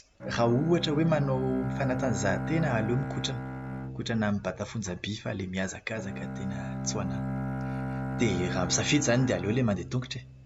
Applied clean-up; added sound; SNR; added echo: none; Bowed string instrument; 5 dB; none.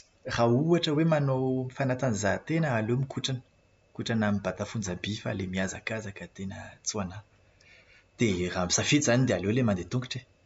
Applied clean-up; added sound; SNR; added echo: none; none; none; none.